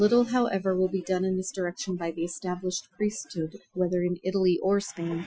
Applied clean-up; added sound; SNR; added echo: classical method Wiener filter.